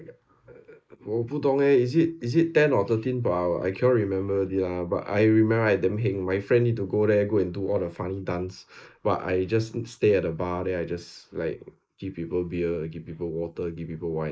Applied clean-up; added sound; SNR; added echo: neural mask model Resemble Enhance denoiser.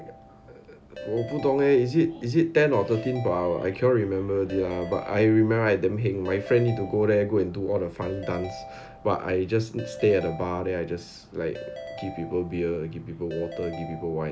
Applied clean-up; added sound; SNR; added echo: none; Ringtone / Keyboard (musical); 16 dB; none.